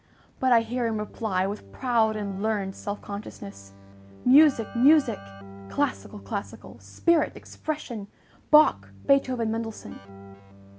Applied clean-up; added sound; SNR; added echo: none; Keyboard (musical); 19 dB; none.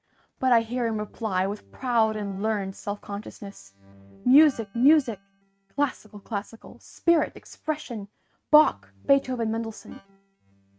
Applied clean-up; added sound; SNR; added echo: neural mask model RNNoise.